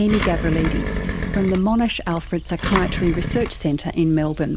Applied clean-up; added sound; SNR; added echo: none; Engine; 5 dB; none.